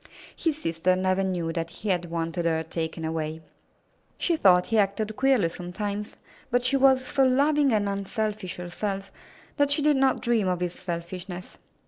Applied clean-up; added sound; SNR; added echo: neural separator model SepFormer DNS4.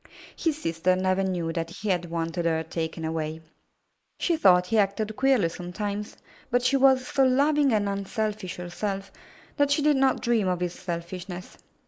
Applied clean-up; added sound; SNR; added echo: neural mask model Resemble Enhance denoiser.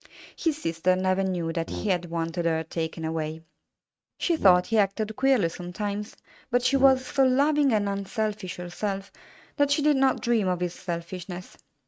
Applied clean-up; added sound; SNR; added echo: neural mask model RNNoise.